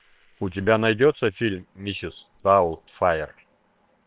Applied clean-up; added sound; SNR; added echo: neural separator model SepFormer WHAM!.